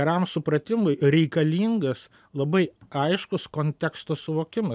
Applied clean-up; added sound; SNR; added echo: none; none; none; none.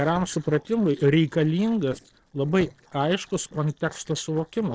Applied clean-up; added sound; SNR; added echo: neural separator model SepFormer DNS4.